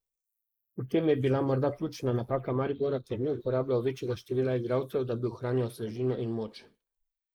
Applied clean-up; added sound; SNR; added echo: neural mask model Resemble Enhance denoiser.